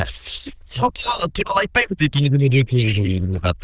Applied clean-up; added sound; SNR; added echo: neural diffusion model UNIVERSE++.